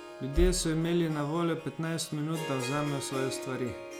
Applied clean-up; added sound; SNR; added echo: none; Harp; 11 dB; none.